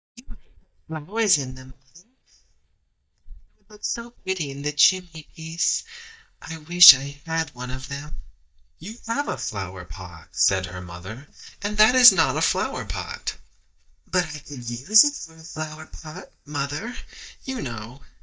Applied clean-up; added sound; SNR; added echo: neural mask model DeepFilterNet 3.